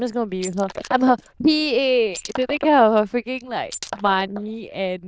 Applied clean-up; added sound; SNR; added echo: neural diffusion model UNIVERSE++.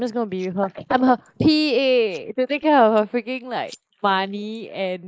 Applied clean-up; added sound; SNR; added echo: neural mask model Resemble Enhance denoiser.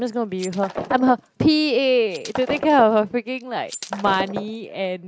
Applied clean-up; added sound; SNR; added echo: neural mask model RNNoise.